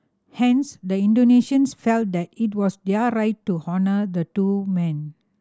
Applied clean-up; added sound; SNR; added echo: none; none; none; none.